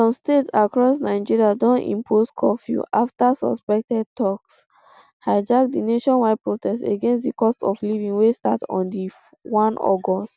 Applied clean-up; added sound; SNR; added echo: none; none; none; none.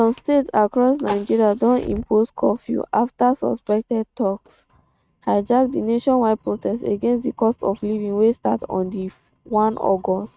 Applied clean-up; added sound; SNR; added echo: neural mask model RNNoise.